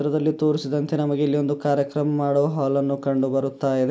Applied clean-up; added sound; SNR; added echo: none; none; none; none.